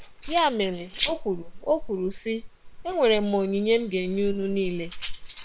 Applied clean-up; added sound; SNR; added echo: neural separator model SepFormer WHAM!.